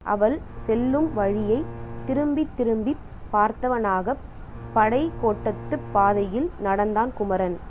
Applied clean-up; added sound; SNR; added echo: none; Bowed string instrument; 15 dB; none.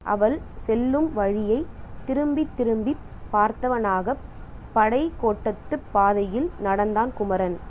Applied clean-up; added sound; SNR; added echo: none; none; none; none.